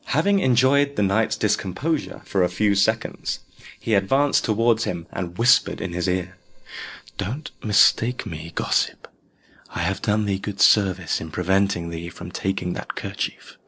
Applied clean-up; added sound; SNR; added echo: neural separator model SepFormer DNS4.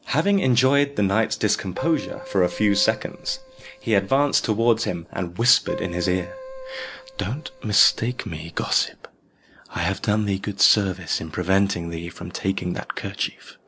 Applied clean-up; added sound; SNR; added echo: none; Keyboard (musical); 14 dB; none.